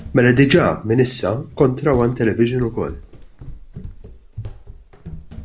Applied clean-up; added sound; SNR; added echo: none; Run; 16 dB; none.